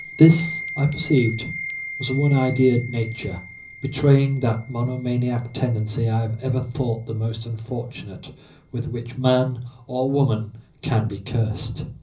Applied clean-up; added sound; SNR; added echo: none; Bell; 10 dB; reverberation time 0.5 s.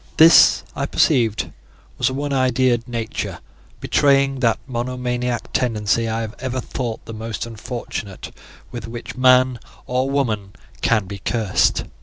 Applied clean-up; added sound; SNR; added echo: none; none; none; none.